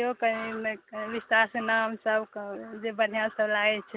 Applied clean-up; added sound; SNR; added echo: none; none; none; none.